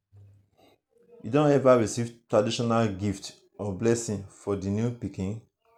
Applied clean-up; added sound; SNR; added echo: none; none; none; none.